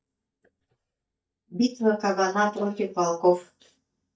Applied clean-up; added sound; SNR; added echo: neural mask model DeepFilterNet 3.